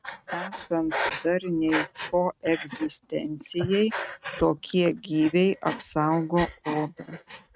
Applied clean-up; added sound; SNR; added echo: neural mask model RNNoise.